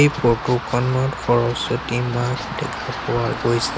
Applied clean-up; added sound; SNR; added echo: none; Run; 8 dB; none.